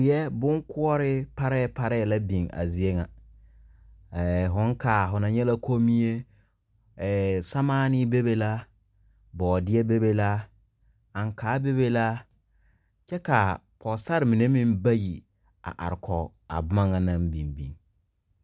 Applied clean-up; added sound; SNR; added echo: none; none; none; none.